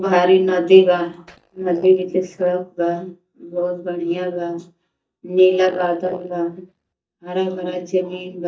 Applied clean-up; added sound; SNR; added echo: neural mask model DeepFilterNet 3.